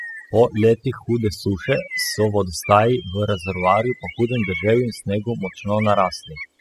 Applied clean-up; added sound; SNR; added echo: classical method spectral subtraction.